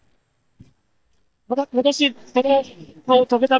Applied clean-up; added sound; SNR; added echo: neural mask model DeepFilterNet 3.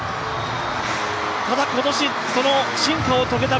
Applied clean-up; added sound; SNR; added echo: none; none; none; none.